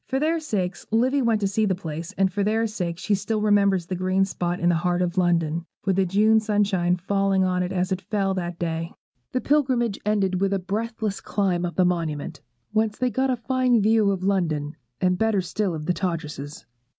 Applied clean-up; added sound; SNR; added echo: none; none; none; none.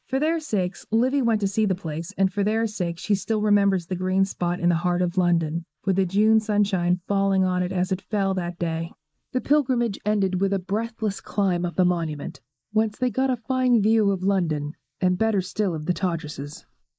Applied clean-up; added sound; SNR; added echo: neural mask model Resemble Enhance denoiser.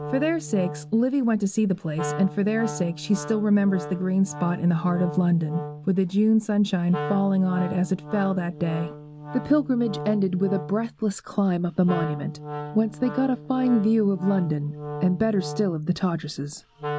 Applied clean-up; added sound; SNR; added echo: none; Wind instrument, woodwind instrument; 11 dB; none.